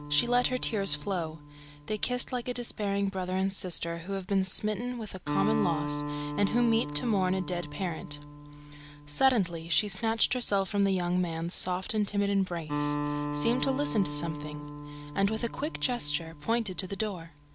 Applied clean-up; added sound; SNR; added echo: none; Acoustic guitar; 9 dB; none.